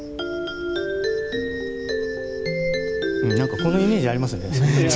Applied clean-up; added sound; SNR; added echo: none; Cricket; 18 dB; none.